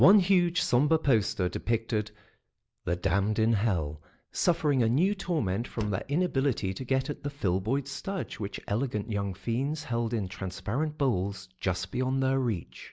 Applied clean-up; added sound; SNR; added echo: none; Slam; 19 dB; none.